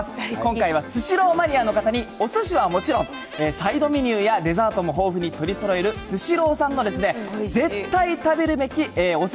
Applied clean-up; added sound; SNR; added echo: none; none; none; none.